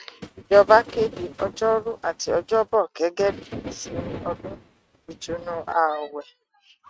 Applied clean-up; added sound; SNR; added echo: neural mask model RNNoise.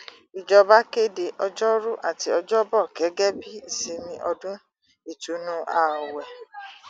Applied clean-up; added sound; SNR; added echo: none; none; none; none.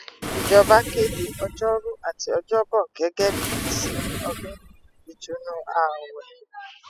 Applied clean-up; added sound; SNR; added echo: classical method spectral subtraction.